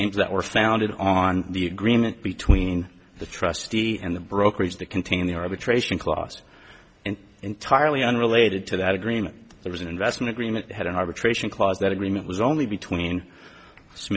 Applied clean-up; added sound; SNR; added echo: none; none; none; none.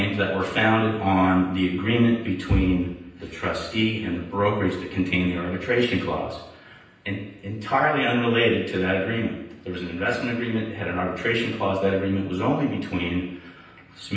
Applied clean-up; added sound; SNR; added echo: none; none; none; reverberation time 0.9 s.